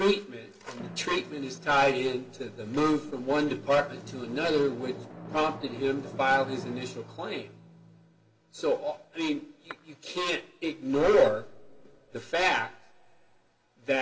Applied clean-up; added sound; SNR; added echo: none; Drum; 18 dB; reverberation time 1.0 s.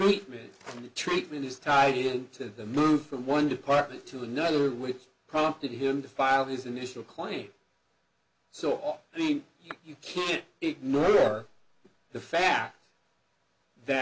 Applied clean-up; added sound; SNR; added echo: none; none; none; none.